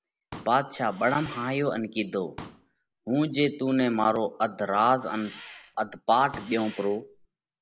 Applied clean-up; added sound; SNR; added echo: none; Engine + Explosion; 19 dB; none.